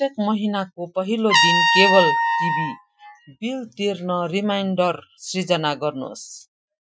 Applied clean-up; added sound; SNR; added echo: classical method Wiener filter.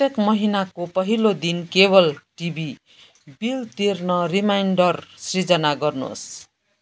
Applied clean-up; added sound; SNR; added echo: none; none; none; none.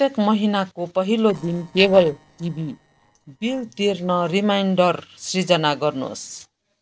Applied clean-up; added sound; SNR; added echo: neural separator model SepFormer DNS4.